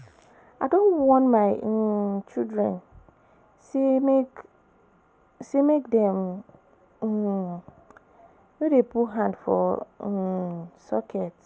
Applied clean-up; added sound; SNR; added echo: none; none; none; none.